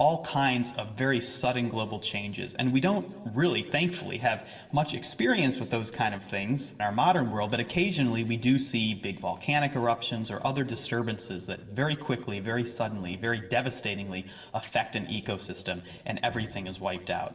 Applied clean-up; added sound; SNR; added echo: none; none; none; reverberation time 2.1 s.